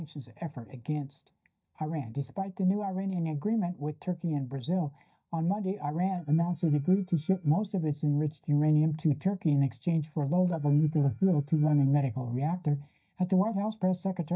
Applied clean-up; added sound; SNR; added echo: neural mask model DeepFilterNet 3.